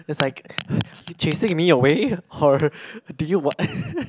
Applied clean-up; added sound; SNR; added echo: none; none; none; none.